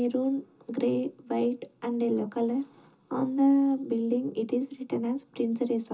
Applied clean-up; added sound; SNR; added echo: none; none; none; reverberation time 0.2 s.